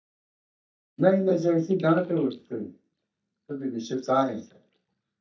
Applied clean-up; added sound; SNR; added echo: neural mask model DeepFilterNet 3.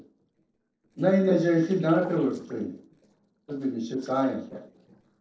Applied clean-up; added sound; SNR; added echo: neural separator model SepFormer DNS4.